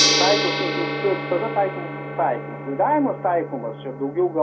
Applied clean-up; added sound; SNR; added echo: none; Gong; 2 dB; reverberation time 0.2 s.